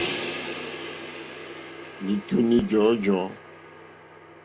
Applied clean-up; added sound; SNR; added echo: none; Crash cymbal; 9 dB; none.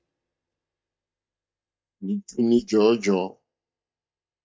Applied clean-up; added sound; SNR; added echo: neural mask model DeepFilterNet 3.